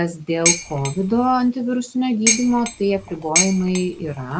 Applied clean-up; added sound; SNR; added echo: none; Dishes, pots, and pans; 2 dB; none.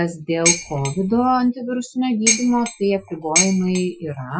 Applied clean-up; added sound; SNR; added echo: classical method Wiener filter.